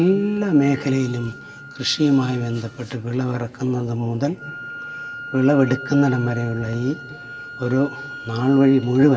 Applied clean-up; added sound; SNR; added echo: none; Wind instrument, woodwind instrument; 16 dB; reverberation time 1.8 s.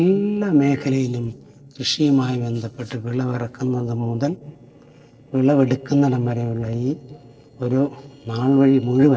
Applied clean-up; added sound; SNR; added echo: neural separator model SepFormer DNS4.